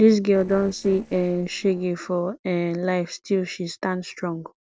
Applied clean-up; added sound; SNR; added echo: neural separator model SepFormer DNS4.